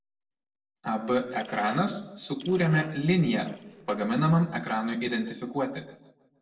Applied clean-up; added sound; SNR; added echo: neural separator model SepFormer DNS4.